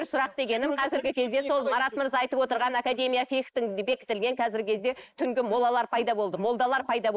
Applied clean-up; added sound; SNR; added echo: neural mask model Resemble Enhance denoiser.